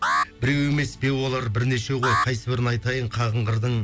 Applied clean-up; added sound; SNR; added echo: none; Alarm; 6 dB; none.